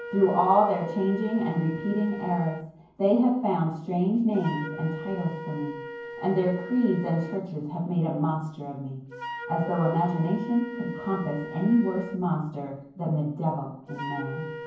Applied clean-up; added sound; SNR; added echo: none; Wind instrument, woodwind instrument; 13 dB; reverberation time 0.9 s.